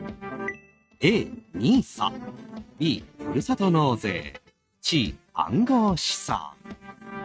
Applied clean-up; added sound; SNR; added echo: neural mask model RNNoise.